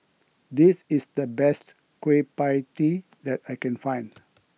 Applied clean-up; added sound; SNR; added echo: none; none; none; none.